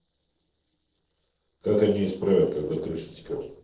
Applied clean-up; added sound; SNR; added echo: neural separator model SepFormer DNS4.